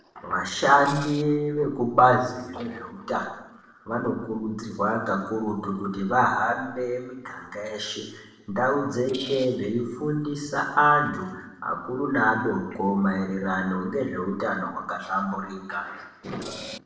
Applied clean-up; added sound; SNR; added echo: neural separator model SepFormer DNS4.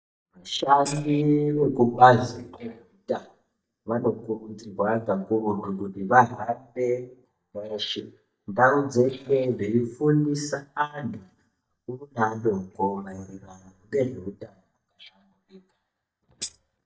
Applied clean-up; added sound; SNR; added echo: neural mask model DeepFilterNet 3.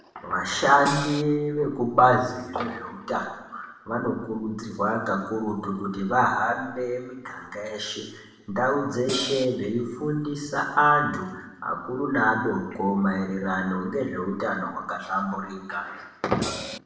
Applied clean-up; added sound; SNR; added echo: none; Cymbal; 6 dB; reverberation time 0.9 s.